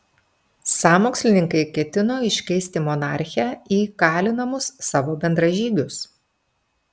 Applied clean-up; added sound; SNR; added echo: none; none; none; none.